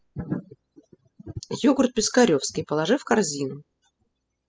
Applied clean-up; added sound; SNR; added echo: classical method spectral subtraction.